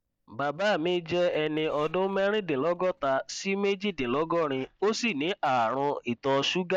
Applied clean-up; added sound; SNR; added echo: neural mask model DeepFilterNet 3.